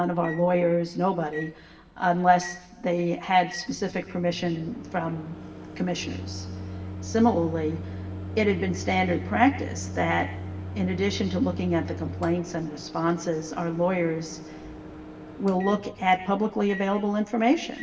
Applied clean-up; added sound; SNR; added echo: none; Microwave oven; 11 dB; reverberation time 1.6 s.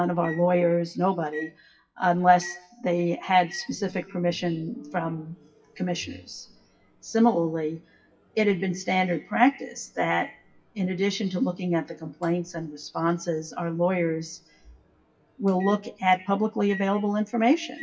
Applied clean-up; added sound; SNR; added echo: classical method WPE with log-MMSE.